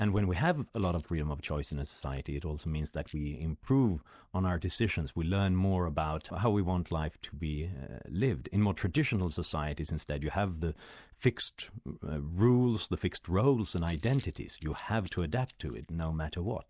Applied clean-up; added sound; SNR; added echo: neural mask model DeepFilterNet 3.